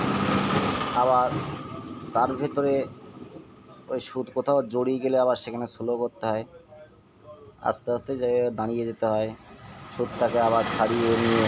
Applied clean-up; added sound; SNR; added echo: none; none; none; none.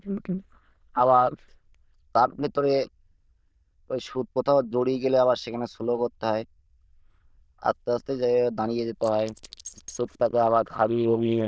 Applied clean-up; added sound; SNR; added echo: neural diffusion model UNIVERSE++.